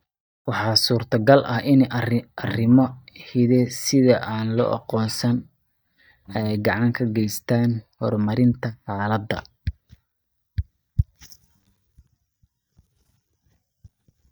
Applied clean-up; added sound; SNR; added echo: neural mask model DeepFilterNet 3.